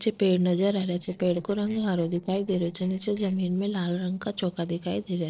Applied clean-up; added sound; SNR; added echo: neural separator model SepFormer DNS4.